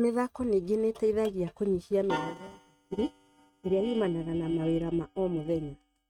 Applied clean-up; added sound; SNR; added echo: neural mask model RNNoise.